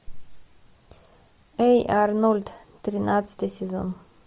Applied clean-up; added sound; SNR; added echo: none; none; none; none.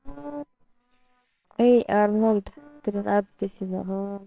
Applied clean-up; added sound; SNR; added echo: neural separator model SepFormer WHAMR!.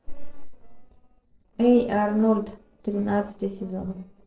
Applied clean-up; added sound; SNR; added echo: neural separator model SepFormer DNS4.